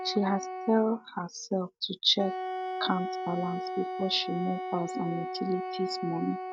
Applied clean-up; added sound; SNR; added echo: neural mask model RNNoise.